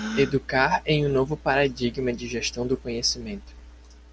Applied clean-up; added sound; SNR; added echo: none; Gasp; 16 dB; none.